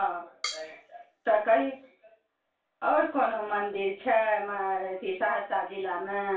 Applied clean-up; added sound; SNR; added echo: none; Drum kit; 14 dB; reverberation time 0.3 s.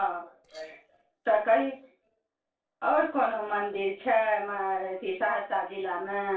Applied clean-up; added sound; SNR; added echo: neural separator model SepFormer DNS4.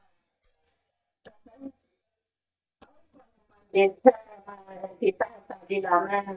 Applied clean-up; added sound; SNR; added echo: neural mask model DeepFilterNet 3.